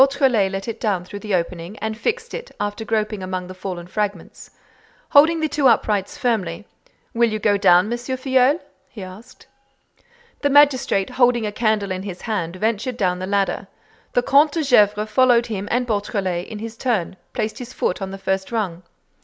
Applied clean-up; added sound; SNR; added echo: none; none; none; none.